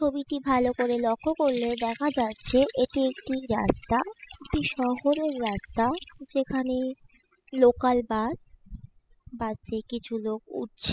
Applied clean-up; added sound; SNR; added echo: classical method spectral subtraction.